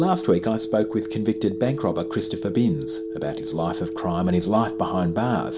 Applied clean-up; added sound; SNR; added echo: none; Telephone; 7 dB; reverberation time 0.3 s.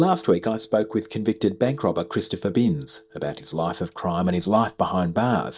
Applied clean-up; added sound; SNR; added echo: neural mask model DeepFilterNet 3.